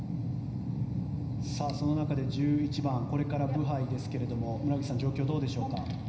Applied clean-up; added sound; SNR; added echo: none; none; none; reverberation time 0.9 s.